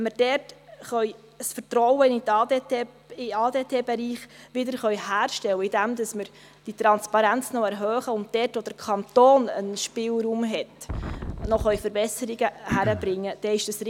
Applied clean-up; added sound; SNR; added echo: none; Cough + Wind; 6 dB; none.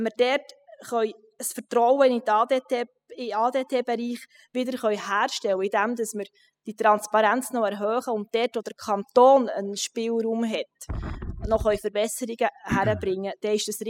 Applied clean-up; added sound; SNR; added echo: classical method spectral subtraction.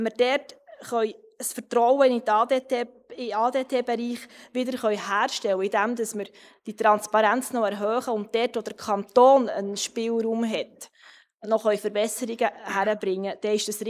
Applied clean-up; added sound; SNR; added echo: neural mask model Resemble Enhance denoiser.